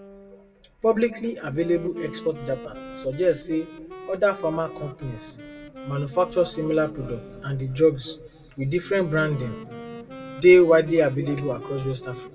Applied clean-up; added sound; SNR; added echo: none; Wind instrument, woodwind instrument; 17 dB; reverberation time 1.5 s.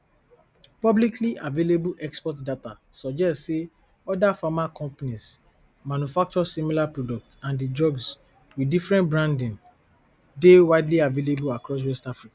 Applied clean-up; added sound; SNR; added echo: none; none; none; none.